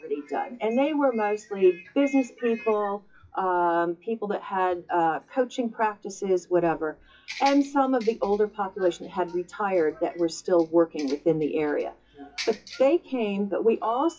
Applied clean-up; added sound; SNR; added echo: classical method WPE with log-MMSE.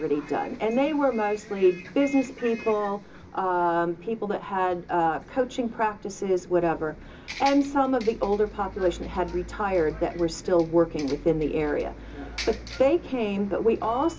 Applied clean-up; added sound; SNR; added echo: none; Bus; 16 dB; reverberation time 0.2 s.